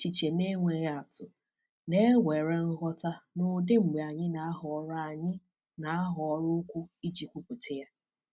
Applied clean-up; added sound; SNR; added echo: none; none; none; none.